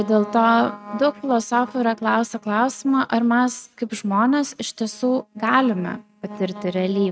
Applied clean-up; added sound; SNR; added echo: neural mask model RNNoise.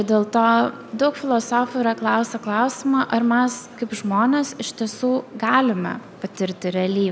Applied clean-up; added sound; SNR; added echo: none; none; none; none.